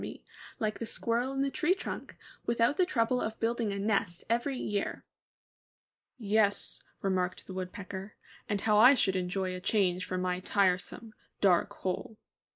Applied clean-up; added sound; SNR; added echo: neural mask model Resemble Enhance denoiser.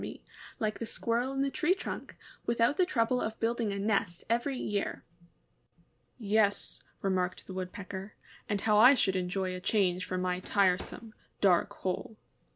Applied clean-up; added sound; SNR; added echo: none; Drawer open or close; 17 dB; none.